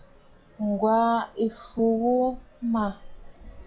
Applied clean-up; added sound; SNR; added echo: classical method log-MMSE.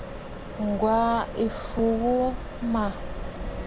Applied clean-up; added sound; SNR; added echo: none; Accelerating, revving, vroom; 7 dB; none.